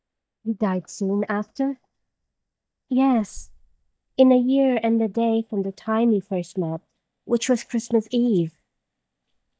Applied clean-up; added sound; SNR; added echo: neural mask model DeepFilterNet 3.